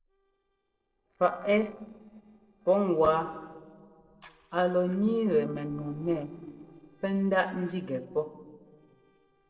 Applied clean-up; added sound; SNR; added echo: neural separator model SepFormer DNS4.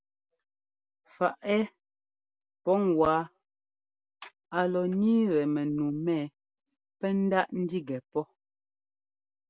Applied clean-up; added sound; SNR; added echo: none; none; none; none.